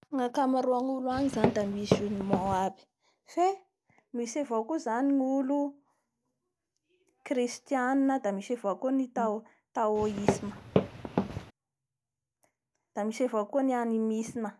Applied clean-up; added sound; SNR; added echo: none; Walk, footsteps; 0 dB; none.